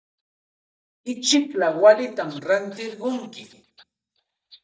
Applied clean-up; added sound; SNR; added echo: neural mask model DeepFilterNet 3.